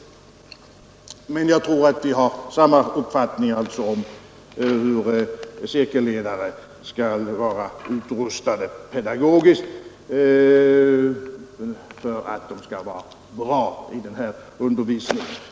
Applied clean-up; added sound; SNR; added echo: none; none; none; none.